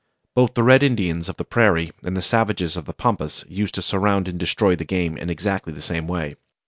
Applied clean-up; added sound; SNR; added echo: none; none; none; none.